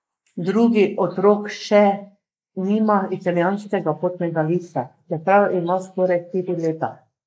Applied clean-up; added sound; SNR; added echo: neural mask model Resemble Enhance denoiser.